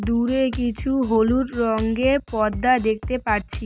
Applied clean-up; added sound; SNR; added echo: none; Drum kit; 12 dB; none.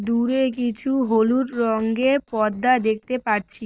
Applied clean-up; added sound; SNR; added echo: neural separator model SepFormer DNS4.